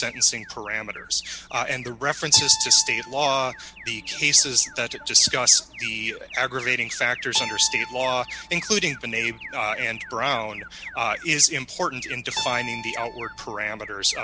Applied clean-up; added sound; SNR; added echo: none; Alarm + Keyboard (musical); 13 dB; none.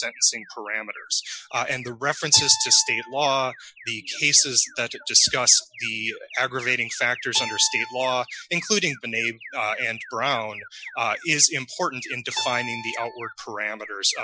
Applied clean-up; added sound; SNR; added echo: classical method Wiener filter.